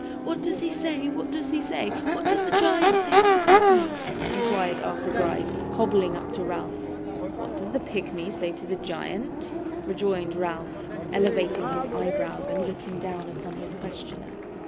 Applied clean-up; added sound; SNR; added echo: none; Crowd / Race car, auto racing / Accelerating, revving, vroom; -4 dB; none.